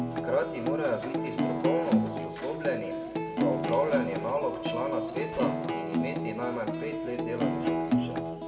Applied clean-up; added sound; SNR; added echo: none; Acoustic guitar; -2 dB; reverberation time 1.9 s.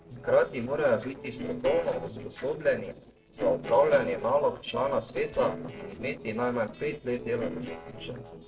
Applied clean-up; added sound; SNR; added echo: neural separator model SepFormer DNS4.